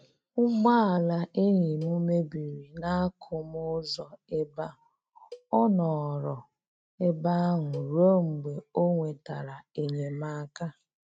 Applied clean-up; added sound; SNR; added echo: neural mask model RNNoise.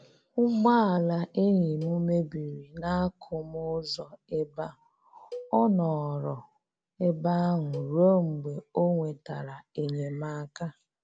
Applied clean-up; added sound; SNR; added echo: none; Cowbell; 19 dB; none.